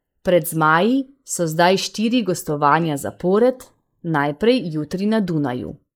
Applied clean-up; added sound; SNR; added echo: neural mask model Resemble Enhance denoiser.